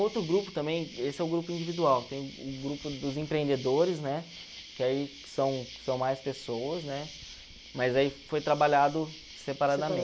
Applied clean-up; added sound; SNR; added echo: none; Insect; 17 dB; none.